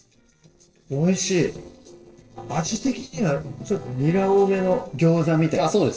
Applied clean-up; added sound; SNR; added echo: neural separator model SepFormer DNS4.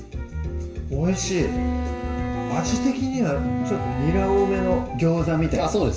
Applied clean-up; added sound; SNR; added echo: none; Bowed string instrument; 5 dB; reverberation time 0.7 s.